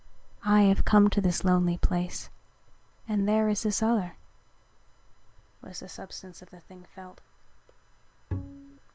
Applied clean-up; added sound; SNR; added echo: none; Bowed string instrument; 8 dB; none.